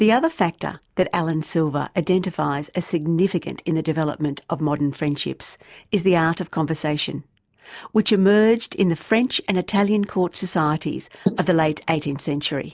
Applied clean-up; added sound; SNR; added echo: neural mask model Resemble Enhance denoiser.